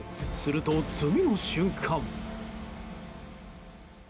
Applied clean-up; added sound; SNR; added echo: none; none; none; none.